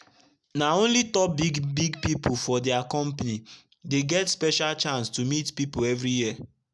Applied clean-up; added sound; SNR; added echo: none; none; none; none.